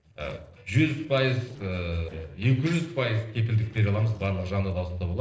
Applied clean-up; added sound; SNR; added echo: neural separator model SepFormer DNS4.